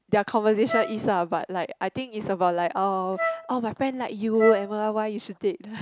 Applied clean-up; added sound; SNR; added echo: none; Wind instrument, woodwind instrument; 7 dB; none.